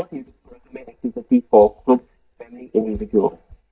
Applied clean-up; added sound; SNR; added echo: neural mask model DeepFilterNet 3.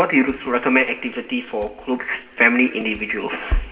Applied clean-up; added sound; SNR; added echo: none; Crackle; 11 dB; reverberation time 3.0 s.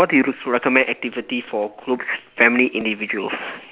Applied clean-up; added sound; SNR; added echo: none; none; none; none.